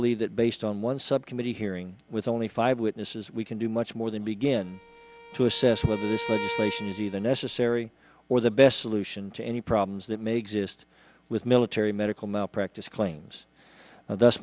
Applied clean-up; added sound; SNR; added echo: none; Bowed string instrument; 11 dB; none.